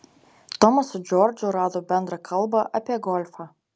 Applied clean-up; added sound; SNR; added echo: none; none; none; none.